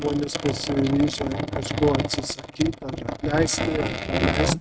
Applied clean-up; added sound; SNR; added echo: neural mask model RNNoise.